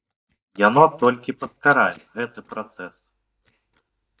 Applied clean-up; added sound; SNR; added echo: neural mask model DeepFilterNet 3.